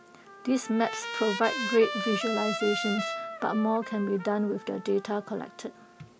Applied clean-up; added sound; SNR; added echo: none; Trumpet; 7 dB; none.